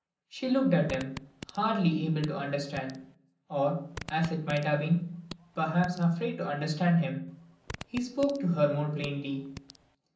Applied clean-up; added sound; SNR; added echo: none; Fart; 17 dB; reverberation time 0.6 s.